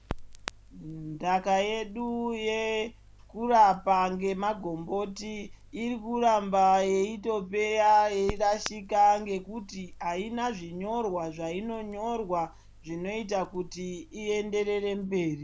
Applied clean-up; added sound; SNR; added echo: none; Crackle; 18 dB; none.